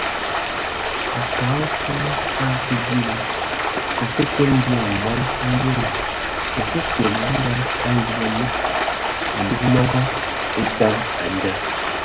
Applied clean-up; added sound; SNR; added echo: none; Stream; 0 dB; none.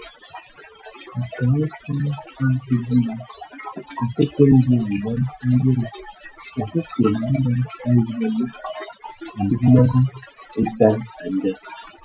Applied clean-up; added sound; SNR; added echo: classical method Wiener filter.